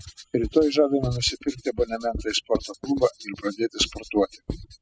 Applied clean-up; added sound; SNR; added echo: classical method spectral subtraction.